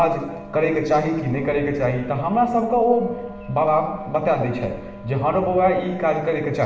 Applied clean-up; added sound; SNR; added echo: none; Wind instrument, woodwind instrument; 19 dB; reverberation time 1.0 s.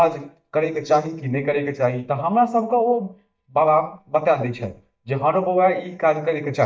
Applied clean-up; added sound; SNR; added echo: neural mask model DeepFilterNet 3.